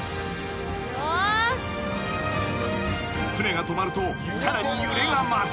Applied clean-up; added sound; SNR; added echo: none; none; none; none.